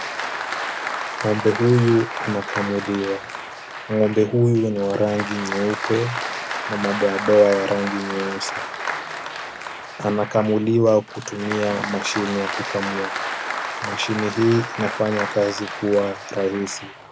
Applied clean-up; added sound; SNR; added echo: none; Applause; 7 dB; none.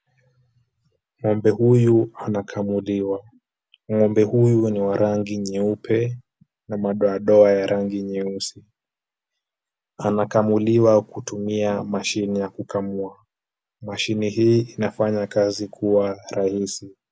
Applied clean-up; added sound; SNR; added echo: none; none; none; none.